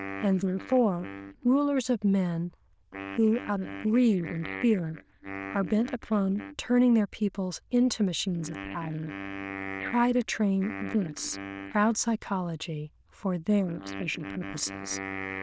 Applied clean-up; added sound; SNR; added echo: neural diffusion model UNIVERSE++.